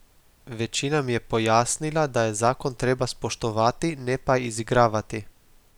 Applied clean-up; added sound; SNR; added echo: none; none; none; none.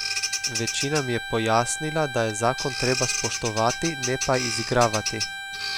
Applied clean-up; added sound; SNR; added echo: none; Bowed string instrument + Bird vocalization, bird call, bird song; 4 dB; none.